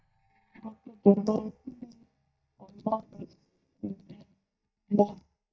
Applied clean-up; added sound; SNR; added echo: neural mask model DeepFilterNet 3.